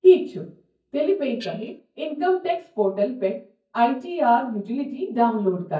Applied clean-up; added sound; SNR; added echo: neural mask model DeepFilterNet 3.